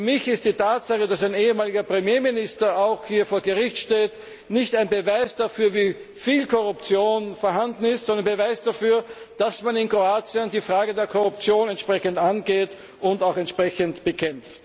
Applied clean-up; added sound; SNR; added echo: none; none; none; none.